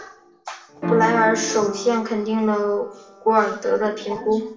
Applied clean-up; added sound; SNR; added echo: none; Piano; 8 dB; reverberation time 0.6 s.